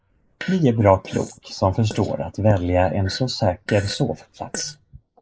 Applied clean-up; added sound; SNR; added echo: neural mask model Resemble Enhance denoiser.